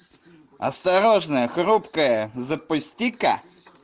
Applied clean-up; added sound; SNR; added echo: none; none; none; none.